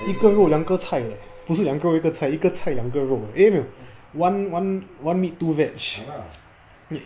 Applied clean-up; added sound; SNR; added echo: none; Piano; 11 dB; none.